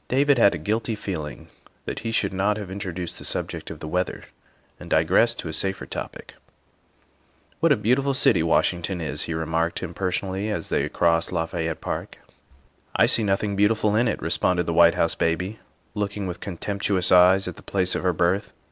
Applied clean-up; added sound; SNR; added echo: none; none; none; none.